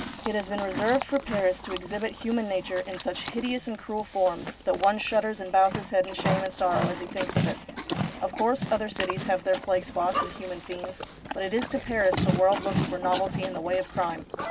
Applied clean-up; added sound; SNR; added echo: none; Livestock, farm animals, working animals; 6 dB; none.